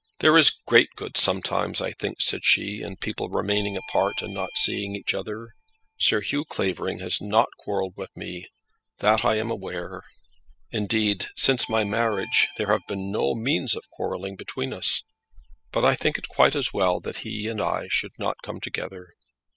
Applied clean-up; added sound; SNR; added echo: classical method spectral subtraction.